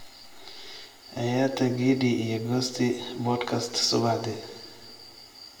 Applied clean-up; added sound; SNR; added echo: none; none; none; reverberation time 1.4 s.